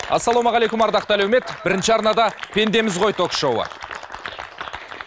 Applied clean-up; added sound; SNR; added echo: none; none; none; none.